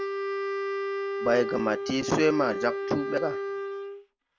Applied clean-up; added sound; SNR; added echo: none; Wind instrument, woodwind instrument; 3 dB; none.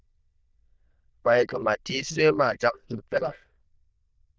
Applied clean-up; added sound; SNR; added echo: neural diffusion model UNIVERSE++.